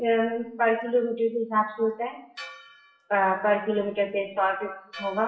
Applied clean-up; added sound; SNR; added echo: classical method WPE with log-MMSE.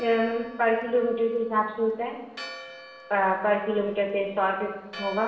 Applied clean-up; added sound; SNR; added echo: none; Church bell; 18 dB; reverberation time 0.9 s.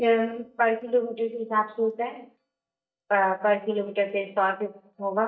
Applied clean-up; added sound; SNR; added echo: neural mask model DeepFilterNet 3.